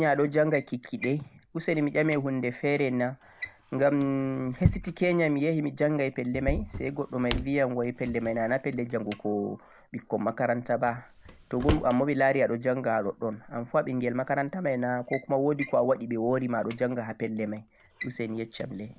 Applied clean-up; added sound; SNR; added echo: none; Drawer open or close; 11 dB; none.